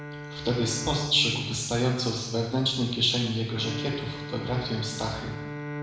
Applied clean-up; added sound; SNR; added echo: none; Bowed string instrument; 9 dB; reverberation time 1.0 s.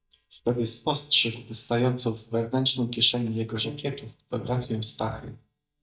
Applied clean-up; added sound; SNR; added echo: neural mask model DeepFilterNet 3.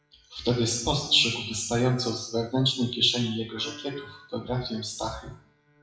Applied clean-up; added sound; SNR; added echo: classical method WPE with log-MMSE.